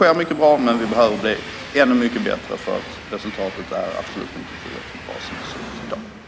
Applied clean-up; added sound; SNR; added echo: none; Train; 13 dB; none.